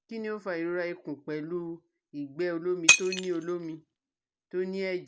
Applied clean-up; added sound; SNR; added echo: none; Shatter; -3 dB; none.